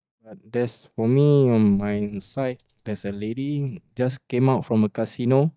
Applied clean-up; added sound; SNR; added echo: neural mask model DeepFilterNet 3.